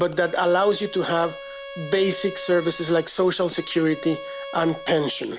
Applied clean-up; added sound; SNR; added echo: none; Bowed string instrument; 14 dB; none.